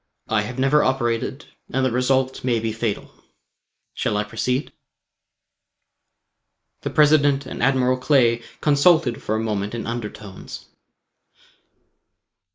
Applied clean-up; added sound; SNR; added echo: neural mask model Resemble Enhance denoiser.